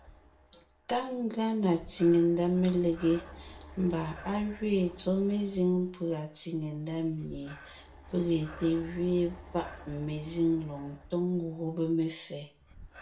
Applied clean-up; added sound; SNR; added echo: none; Breathing; 20 dB; reverberation time 0.4 s.